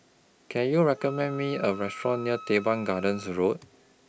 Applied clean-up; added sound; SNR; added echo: none; Wind instrument, woodwind instrument; 18 dB; none.